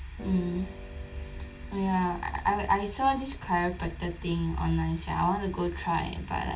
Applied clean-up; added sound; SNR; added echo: none; Harp; 18 dB; reverberation time 0.2 s.